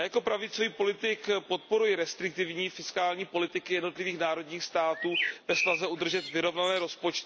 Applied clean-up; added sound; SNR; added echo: none; Bird; 4 dB; none.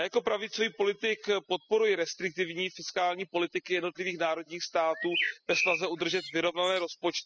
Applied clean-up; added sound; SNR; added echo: classical method spectral subtraction.